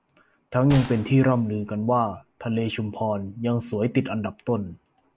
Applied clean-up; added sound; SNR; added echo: none; Gunshot, gunfire; 15 dB; none.